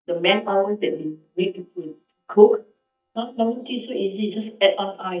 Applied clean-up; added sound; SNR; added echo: neural mask model DeepFilterNet 3.